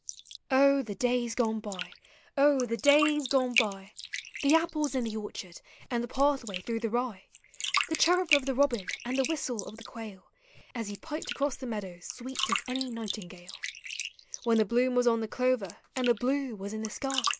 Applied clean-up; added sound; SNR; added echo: neural mask model Resemble Enhance denoiser.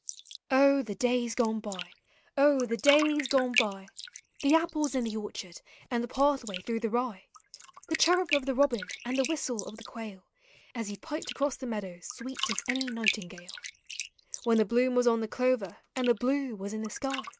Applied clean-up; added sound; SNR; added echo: neural mask model RNNoise.